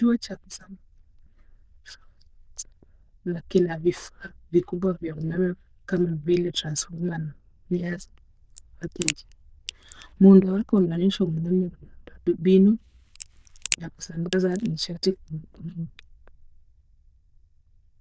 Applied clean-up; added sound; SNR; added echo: neural diffusion model UNIVERSE++.